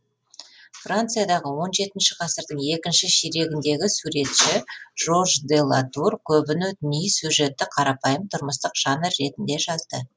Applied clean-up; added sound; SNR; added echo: none; none; none; none.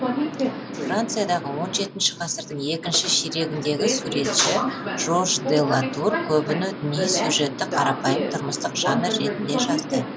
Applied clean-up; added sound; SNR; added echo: none; Subway, metro, underground; 3 dB; none.